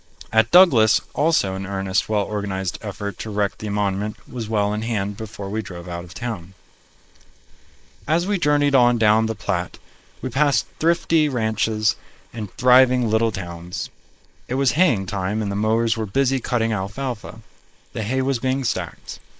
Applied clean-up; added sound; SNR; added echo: neural mask model Resemble Enhance denoiser.